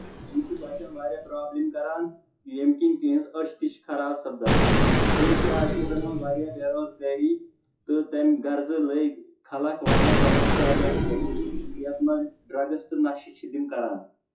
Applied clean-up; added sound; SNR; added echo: classical method WPE with log-MMSE.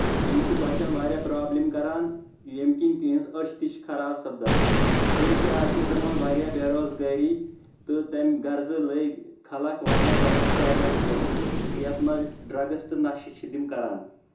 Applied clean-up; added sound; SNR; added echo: none; Explosion; 0 dB; reverberation time 0.6 s.